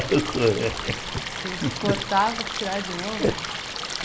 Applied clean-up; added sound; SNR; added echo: none; Stream; 5 dB; none.